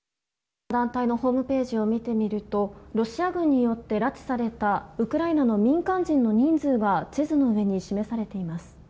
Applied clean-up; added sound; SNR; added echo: none; none; none; none.